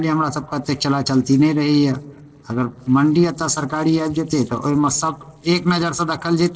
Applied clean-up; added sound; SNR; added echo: neural separator model SepFormer DNS4.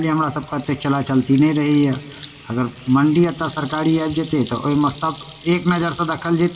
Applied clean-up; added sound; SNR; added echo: none; Sink (filling or washing) / Hands; 18 dB; reverberation time 1.4 s.